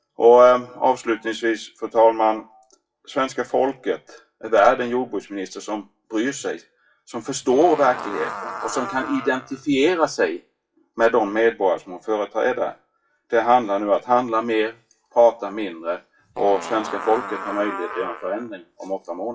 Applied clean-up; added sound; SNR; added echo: classical method WPE with log-MMSE.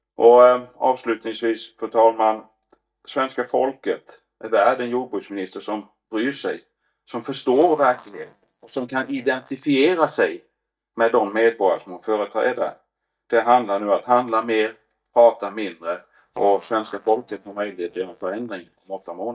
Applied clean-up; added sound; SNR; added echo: neural mask model DeepFilterNet 3.